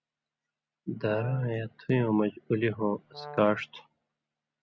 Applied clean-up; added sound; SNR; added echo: none; Brass instrument; 16 dB; none.